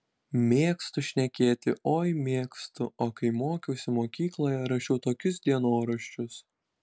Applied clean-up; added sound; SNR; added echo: none; none; none; none.